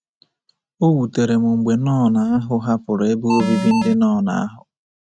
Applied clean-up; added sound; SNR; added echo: neural mask model RNNoise.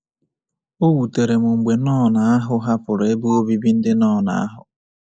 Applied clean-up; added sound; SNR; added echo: neural mask model Resemble Enhance denoiser.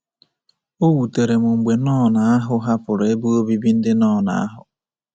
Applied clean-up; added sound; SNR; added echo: none; none; none; none.